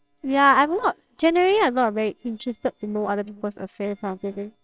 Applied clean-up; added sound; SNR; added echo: neural separator model SepFormer WHAMR!.